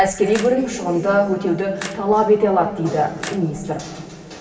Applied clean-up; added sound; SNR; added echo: none; Splash, splatter; 19 dB; reverberation time 2.9 s.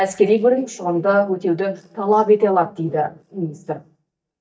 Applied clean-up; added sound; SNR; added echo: neural mask model DeepFilterNet 3.